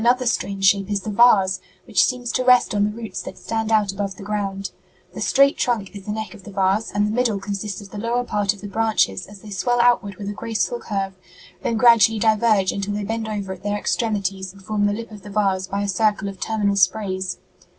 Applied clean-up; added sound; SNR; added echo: none; none; none; none.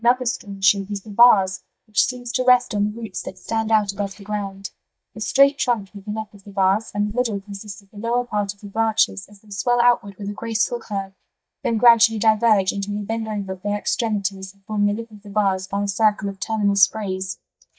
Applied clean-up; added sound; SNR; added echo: neural mask model DeepFilterNet 3.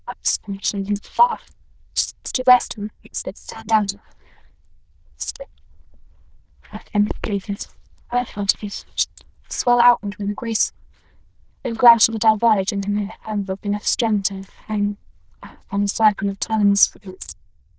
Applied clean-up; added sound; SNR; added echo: neural diffusion model UNIVERSE++.